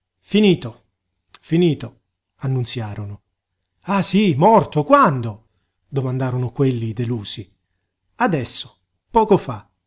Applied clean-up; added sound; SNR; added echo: none; none; none; none.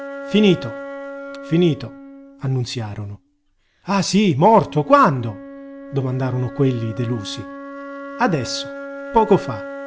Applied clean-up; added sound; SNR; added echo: none; Wind instrument, woodwind instrument; 14 dB; none.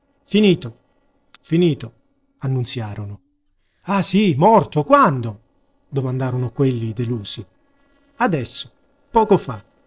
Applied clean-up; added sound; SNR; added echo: neural separator model SepFormer DNS4.